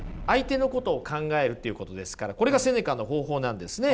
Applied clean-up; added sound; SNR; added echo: none; Explosion; 17 dB; none.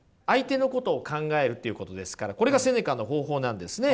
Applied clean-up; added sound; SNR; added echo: none; none; none; none.